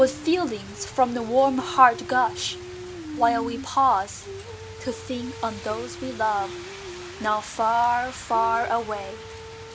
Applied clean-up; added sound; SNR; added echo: none; Rain; 13 dB; none.